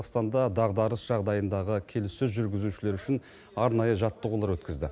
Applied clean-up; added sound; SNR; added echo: none; none; none; none.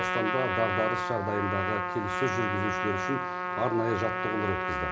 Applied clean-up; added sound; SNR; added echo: none; Trumpet; -1 dB; reverberation time 1.4 s.